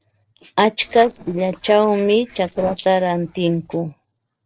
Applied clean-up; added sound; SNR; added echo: neural separator model SepFormer DNS4.